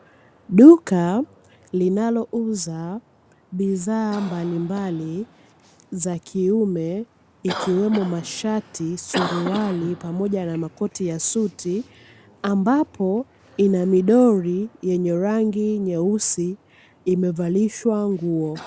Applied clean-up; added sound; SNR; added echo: none; Cough; 18 dB; none.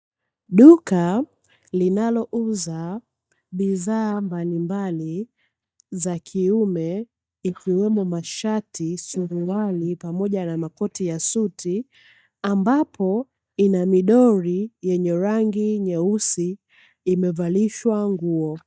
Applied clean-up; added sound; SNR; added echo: neural mask model DeepFilterNet 3.